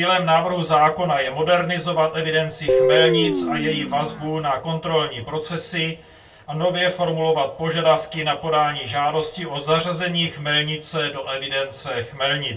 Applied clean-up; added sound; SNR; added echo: none; Guitar; -1 dB; reverberation time 0.2 s.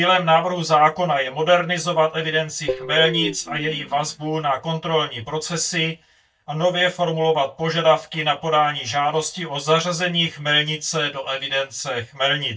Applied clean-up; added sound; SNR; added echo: neural mask model DeepFilterNet 3.